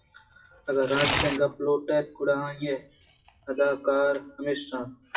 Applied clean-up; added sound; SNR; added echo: classical method WPE with log-MMSE.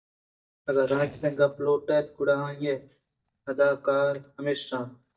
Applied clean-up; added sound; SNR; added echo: neural mask model DeepFilterNet 3.